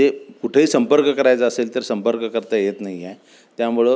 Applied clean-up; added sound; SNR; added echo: none; none; none; none.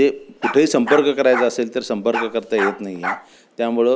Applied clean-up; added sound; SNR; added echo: none; Bark; 9 dB; none.